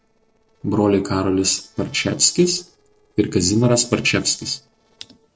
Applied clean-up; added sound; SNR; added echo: neural separator model SepFormer DNS4.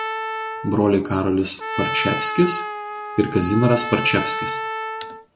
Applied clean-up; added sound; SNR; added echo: none; Trumpet; 7 dB; none.